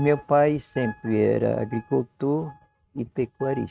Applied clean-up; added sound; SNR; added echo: neural mask model RNNoise.